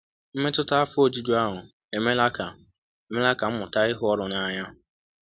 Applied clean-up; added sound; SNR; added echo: none; none; none; none.